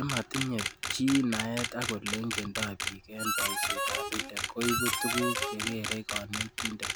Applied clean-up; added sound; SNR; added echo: none; Camera + Harmonica; 0 dB; none.